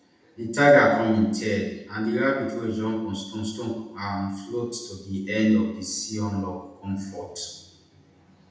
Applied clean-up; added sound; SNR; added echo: none; none; none; reverberation time 0.8 s.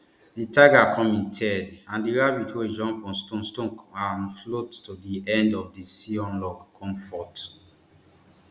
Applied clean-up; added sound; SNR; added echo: none; none; none; none.